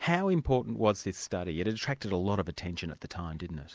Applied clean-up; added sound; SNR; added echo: none; none; none; none.